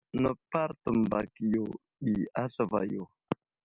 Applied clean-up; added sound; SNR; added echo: none; none; none; none.